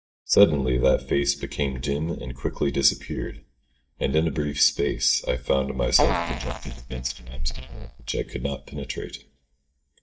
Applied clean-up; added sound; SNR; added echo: neural mask model DeepFilterNet 3.